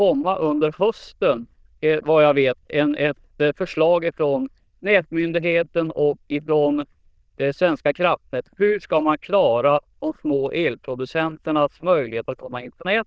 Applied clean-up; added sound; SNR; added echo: neural diffusion model UNIVERSE++.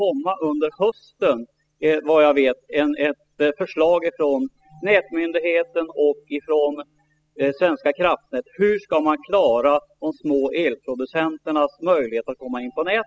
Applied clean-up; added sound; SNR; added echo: classical method spectral subtraction.